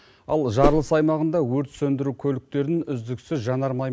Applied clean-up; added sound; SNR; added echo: none; Whoosh, swoosh, swish; 0 dB; none.